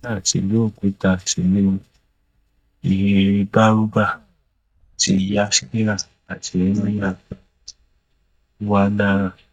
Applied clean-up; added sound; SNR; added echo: neural mask model DeepFilterNet 3.